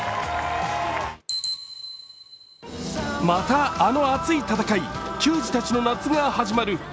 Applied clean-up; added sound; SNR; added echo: none; none; none; none.